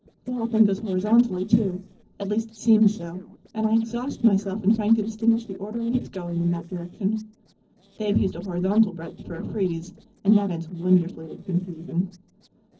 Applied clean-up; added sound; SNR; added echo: neural separator model SepFormer DNS4.